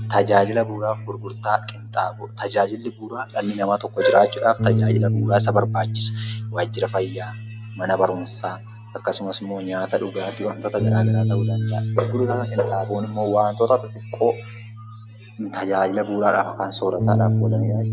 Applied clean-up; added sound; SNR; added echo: none; Bass guitar; 3 dB; none.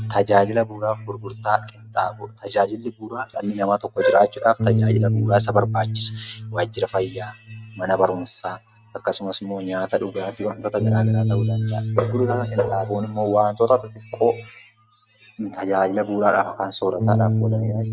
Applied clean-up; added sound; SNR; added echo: neural mask model RNNoise.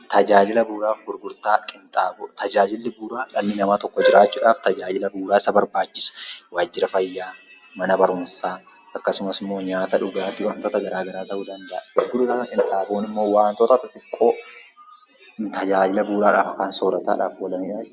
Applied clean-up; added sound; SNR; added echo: none; none; none; none.